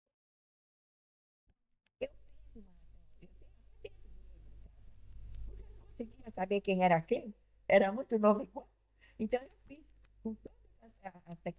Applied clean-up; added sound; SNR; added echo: neural mask model DeepFilterNet 3.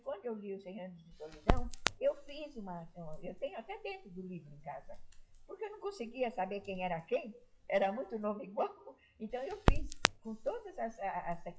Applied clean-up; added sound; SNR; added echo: classical method WPE with log-MMSE.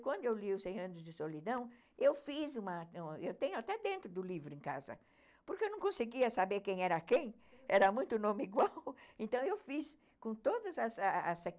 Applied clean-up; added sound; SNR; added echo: none; none; none; none.